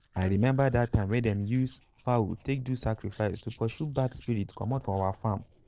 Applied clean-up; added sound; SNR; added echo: neural separator model SepFormer DNS4.